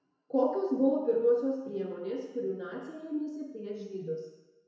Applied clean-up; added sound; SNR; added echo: none; none; none; reverberation time 1.0 s.